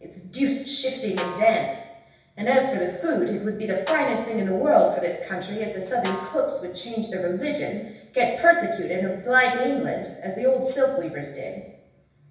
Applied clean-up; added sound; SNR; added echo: none; Snare drum; 16 dB; reverberation time 0.9 s.